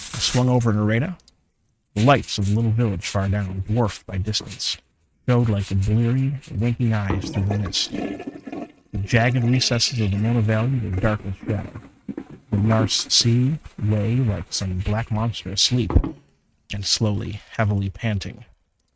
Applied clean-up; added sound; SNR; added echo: neural mask model RNNoise.